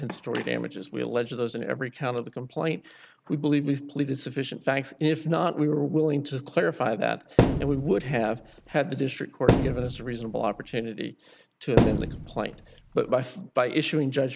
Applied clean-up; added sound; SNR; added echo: none; Thump, thud; -1 dB; none.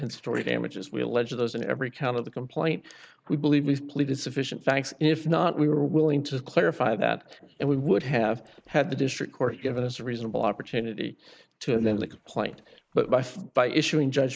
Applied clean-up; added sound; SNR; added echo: neural mask model Resemble Enhance denoiser.